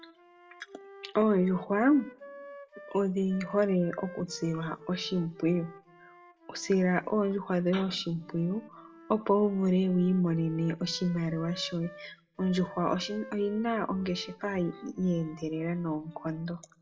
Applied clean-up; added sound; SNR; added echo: none; Wind instrument, woodwind instrument; 20 dB; reverberation time 0.4 s.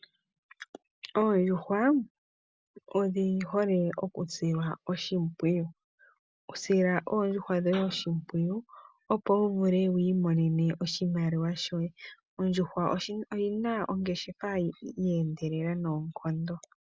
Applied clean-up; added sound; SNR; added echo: none; none; none; none.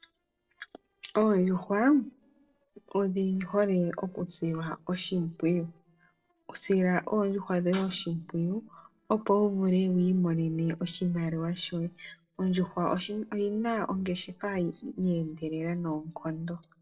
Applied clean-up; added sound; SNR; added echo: neural separator model SepFormer DNS4.